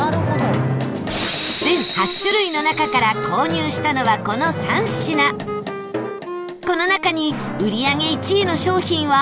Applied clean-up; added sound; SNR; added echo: none; Wind instrument, woodwind instrument; 11 dB; none.